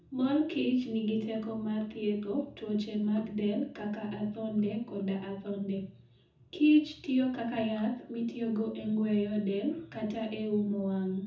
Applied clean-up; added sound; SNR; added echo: none; none; none; reverberation time 0.5 s.